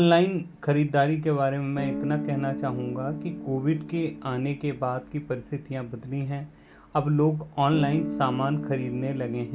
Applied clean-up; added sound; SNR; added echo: none; Guitar; 10 dB; none.